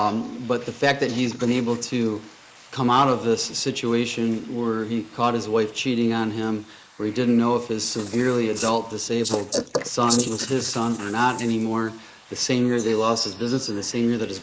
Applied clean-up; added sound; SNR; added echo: neural mask model Resemble Enhance denoiser.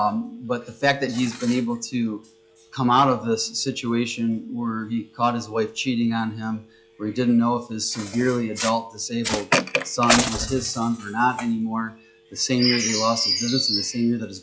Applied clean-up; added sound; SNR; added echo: classical method log-MMSE.